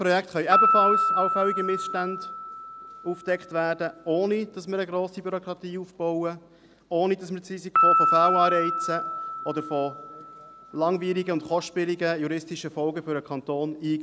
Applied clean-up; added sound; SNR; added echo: none; Piano; 1 dB; none.